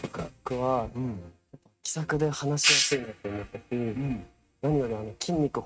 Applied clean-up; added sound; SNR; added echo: neural mask model RNNoise.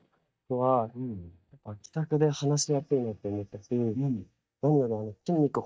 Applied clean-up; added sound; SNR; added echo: neural mask model DeepFilterNet 3.